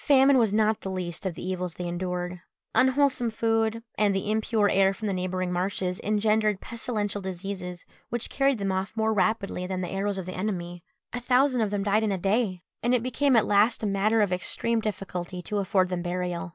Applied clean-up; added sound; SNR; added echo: none; none; none; none.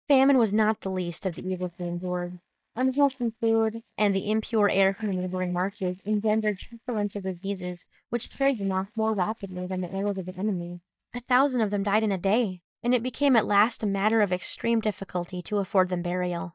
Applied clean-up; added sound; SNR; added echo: neural mask model DeepFilterNet 3.